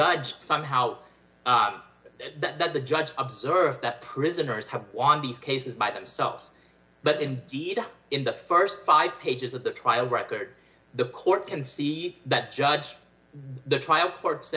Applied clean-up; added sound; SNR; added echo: none; none; none; none.